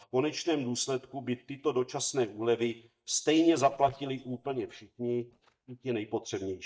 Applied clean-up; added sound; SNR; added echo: neural mask model DeepFilterNet 3.